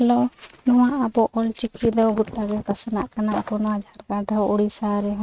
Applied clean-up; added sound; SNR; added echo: neural mask model RNNoise.